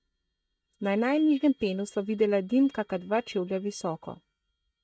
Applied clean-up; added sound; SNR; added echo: neural mask model DeepFilterNet 3.